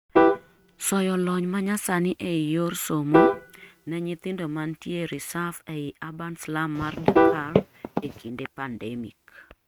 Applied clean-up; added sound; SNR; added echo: neural mask model RNNoise.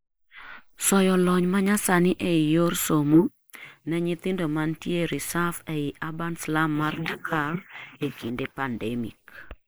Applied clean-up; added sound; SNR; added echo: neural mask model Resemble Enhance denoiser.